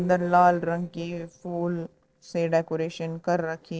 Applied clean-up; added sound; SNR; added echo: neural separator model SepFormer DNS4.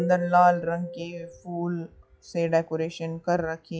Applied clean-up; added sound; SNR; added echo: classical method log-MMSE.